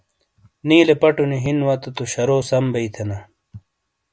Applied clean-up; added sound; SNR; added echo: none; none; none; none.